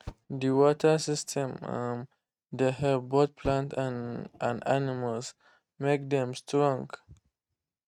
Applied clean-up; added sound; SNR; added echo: neural mask model RNNoise.